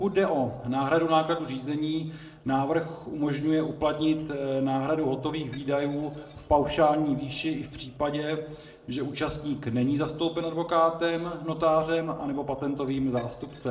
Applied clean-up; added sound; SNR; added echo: neural separator model SepFormer DNS4.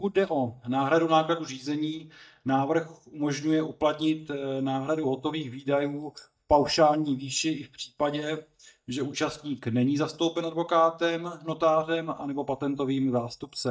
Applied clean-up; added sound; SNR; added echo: neural mask model DeepFilterNet 3.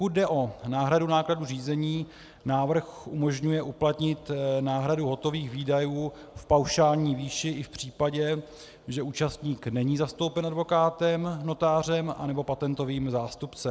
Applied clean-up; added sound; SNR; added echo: none; none; none; none.